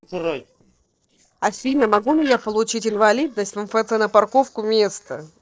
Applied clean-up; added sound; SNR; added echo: neural separator model SepFormer DNS4.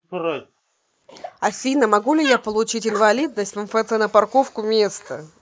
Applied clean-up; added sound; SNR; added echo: neural mask model Resemble Enhance denoiser.